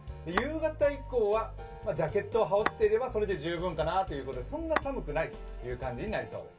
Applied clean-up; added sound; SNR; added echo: none; Tap / Glass; 10 dB; reverberation time 0.2 s.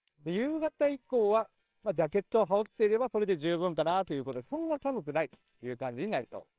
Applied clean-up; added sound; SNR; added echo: neural separator model SepFormer WHAMR!.